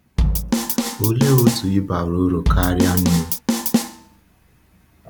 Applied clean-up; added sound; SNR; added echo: none; Drum kit; 0 dB; none.